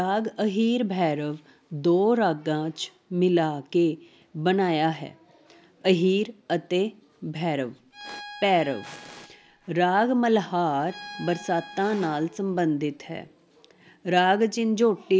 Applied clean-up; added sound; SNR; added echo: none; Squeak + Bowed string instrument; 19 dB; none.